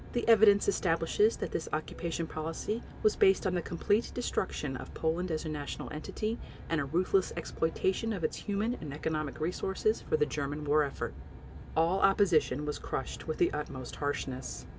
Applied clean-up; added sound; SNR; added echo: none; Aircraft; 13 dB; none.